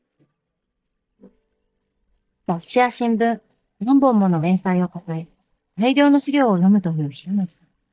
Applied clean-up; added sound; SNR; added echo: neural mask model DeepFilterNet 3.